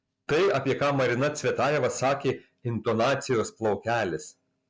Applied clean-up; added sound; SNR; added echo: none; none; none; none.